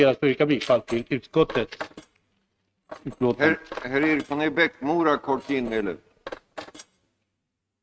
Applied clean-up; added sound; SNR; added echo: neural mask model RNNoise.